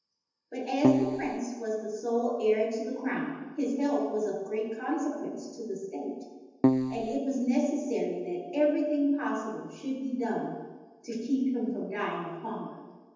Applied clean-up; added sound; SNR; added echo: none; Keyboard (musical); -5 dB; reverberation time 1.1 s.